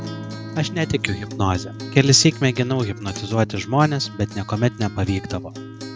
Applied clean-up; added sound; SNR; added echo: none; Acoustic guitar + Electric guitar / Strum; 12 dB; none.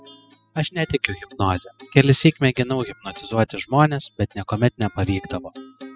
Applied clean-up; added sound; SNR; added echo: classical method spectral subtraction.